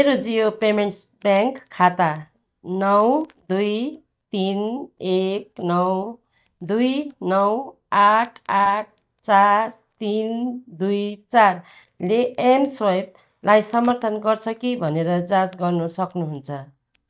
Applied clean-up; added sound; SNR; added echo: neural mask model DeepFilterNet 3.